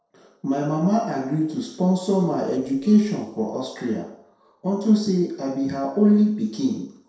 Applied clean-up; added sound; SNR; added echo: neural separator model SepFormer DNS4.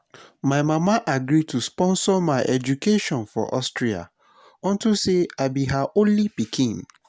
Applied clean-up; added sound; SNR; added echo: none; none; none; none.